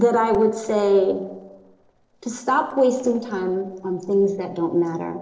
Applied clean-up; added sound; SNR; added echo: neural separator model SepFormer DNS4.